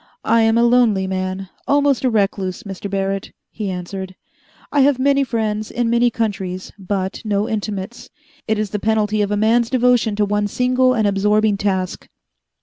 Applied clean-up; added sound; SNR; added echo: none; none; none; none.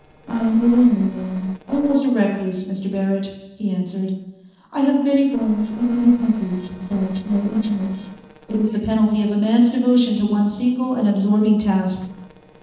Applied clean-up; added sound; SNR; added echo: neural separator model SepFormer DNS4.